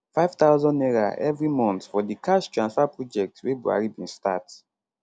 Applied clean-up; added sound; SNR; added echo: none; none; none; none.